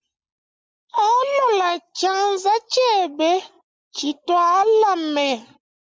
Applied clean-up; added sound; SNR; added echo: neural mask model Resemble Enhance denoiser.